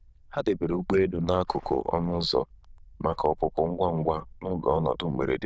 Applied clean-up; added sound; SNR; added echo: neural diffusion model UNIVERSE++.